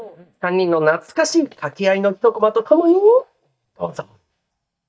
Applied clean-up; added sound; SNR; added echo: neural mask model DeepFilterNet 3.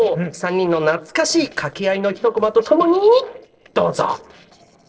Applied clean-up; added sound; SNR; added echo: neural separator model SepFormer DNS4.